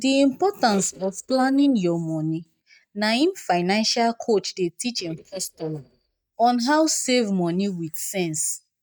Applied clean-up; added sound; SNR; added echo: neural mask model DeepFilterNet 3.